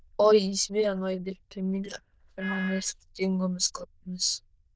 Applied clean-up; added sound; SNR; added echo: neural diffusion model UNIVERSE++.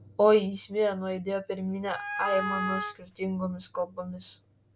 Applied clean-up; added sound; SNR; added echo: none; Wind instrument, woodwind instrument; 5 dB; none.